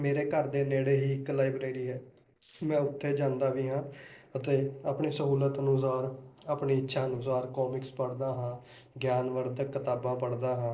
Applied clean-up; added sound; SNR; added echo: neural separator model SepFormer DNS4.